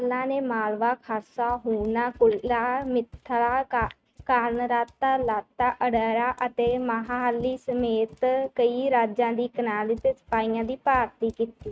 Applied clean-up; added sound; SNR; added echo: neural mask model RNNoise.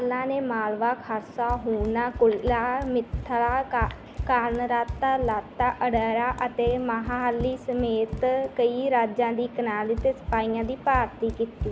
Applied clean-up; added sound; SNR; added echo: none; Run; 12 dB; none.